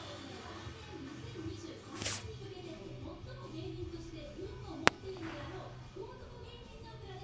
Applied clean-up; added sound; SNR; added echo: none; Fireworks; -1 dB; reverberation time 0.6 s.